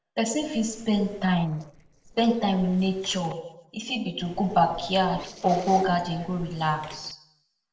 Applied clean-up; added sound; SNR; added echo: neural separator model SepFormer DNS4.